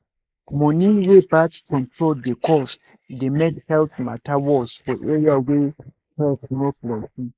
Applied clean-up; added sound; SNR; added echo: neural mask model Resemble Enhance denoiser.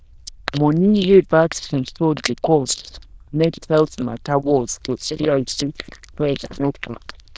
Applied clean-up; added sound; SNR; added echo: neural diffusion model UNIVERSE++.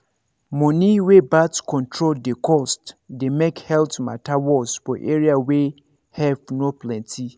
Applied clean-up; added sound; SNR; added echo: none; none; none; none.